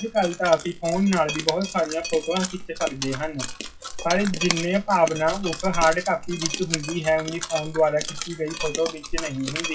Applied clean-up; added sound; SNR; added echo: classical method WPE with log-MMSE.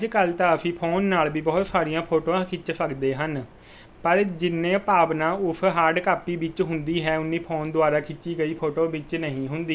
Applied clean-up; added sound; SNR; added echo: none; none; none; none.